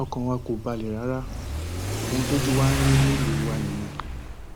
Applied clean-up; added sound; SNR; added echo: none; Accelerating, revving, vroom / Car; -2 dB; none.